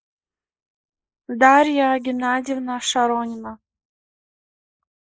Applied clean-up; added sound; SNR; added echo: neural mask model Resemble Enhance denoiser.